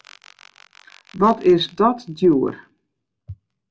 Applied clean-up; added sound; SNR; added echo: none; none; none; none.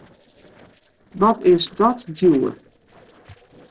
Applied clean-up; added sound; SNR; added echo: neural separator model SepFormer DNS4.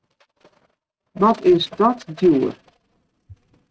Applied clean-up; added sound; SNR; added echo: neural mask model RNNoise.